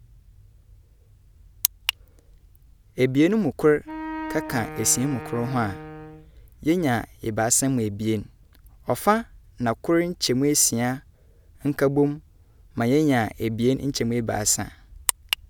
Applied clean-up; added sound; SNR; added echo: none; Wind instrument, woodwind instrument; 11 dB; none.